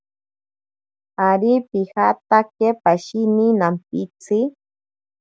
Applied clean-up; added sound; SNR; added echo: none; none; none; none.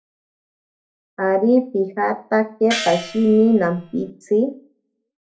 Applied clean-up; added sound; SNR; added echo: none; Gong; 10 dB; reverberation time 0.3 s.